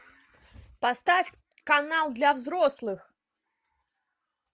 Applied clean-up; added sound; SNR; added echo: none; none; none; none.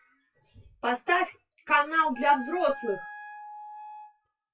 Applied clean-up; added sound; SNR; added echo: classical method WPE with log-MMSE.